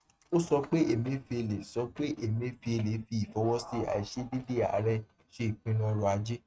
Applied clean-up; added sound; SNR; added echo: neural mask model RNNoise.